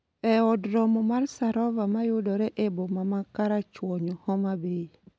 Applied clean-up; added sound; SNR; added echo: none; none; none; none.